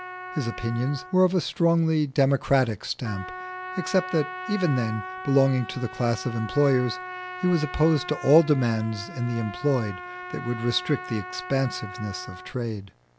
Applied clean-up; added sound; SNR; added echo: none; Trumpet; 13 dB; none.